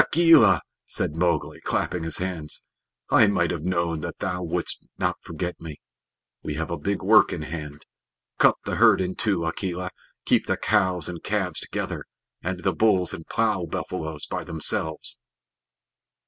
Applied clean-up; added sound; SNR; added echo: none; none; none; none.